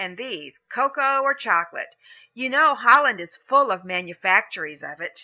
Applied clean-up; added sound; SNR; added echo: none; none; none; none.